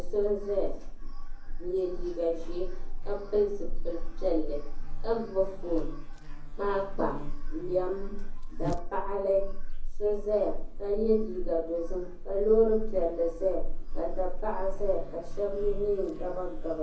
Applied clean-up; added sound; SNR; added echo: none; Buzz; -1 dB; reverberation time 0.6 s.